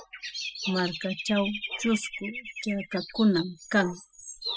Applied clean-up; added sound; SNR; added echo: classical method spectral subtraction.